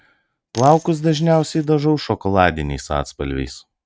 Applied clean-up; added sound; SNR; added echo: neural mask model RNNoise.